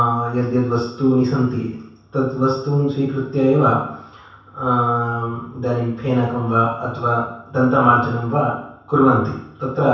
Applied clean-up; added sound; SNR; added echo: none; none; none; reverberation time 0.7 s.